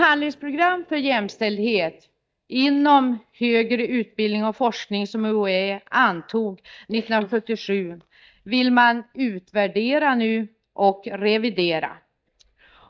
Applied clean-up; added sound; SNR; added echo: neural mask model DeepFilterNet 3.